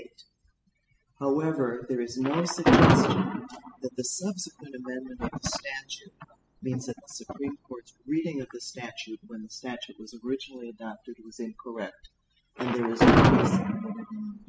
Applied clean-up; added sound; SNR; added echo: classical method spectral subtraction.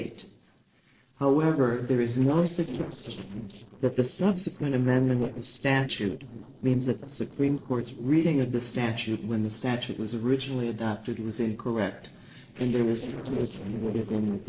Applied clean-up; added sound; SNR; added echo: neural separator model SepFormer DNS4.